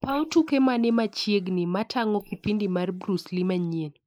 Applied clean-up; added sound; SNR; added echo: neural mask model Resemble Enhance denoiser.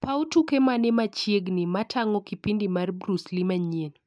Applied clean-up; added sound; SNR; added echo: none; none; none; none.